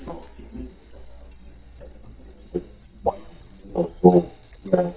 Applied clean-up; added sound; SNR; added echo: neural mask model DeepFilterNet 3.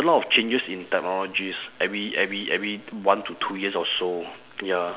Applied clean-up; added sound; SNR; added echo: none; none; none; none.